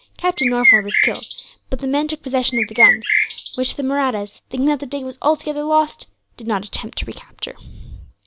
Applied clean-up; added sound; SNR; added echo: none; Bird; -4 dB; none.